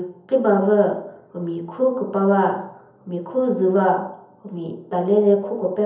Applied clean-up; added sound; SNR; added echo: none; none; none; reverberation time 0.7 s.